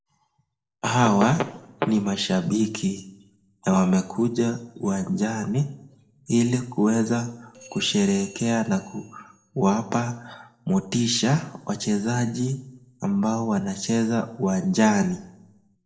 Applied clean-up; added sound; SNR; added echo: neural separator model SepFormer DNS4.